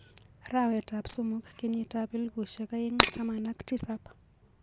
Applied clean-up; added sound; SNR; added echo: none; Shatter; -5 dB; none.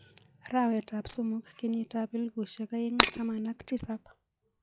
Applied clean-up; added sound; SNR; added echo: classical method log-MMSE.